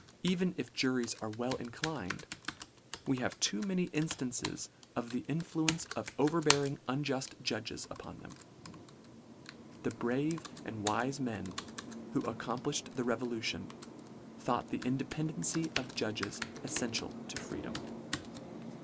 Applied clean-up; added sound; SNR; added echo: none; Computer keyboard; 8 dB; none.